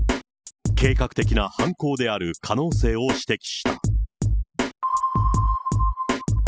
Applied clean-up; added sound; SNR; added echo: classical method spectral subtraction.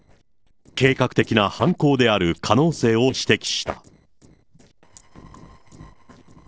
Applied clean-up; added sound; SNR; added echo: neural separator model SepFormer DNS4.